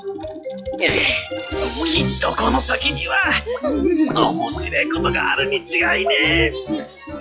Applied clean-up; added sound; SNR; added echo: classical method log-MMSE.